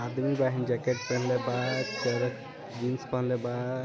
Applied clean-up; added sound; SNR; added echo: none; none; none; none.